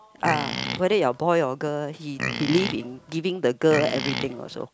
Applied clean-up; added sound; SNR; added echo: none; Livestock, farm animals, working animals; 6 dB; none.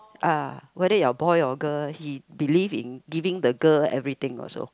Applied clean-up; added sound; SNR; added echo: none; none; none; none.